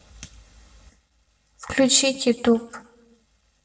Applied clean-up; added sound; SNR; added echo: none; none; none; reverberation time 0.7 s.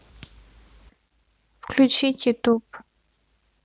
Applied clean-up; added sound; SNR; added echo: none; none; none; none.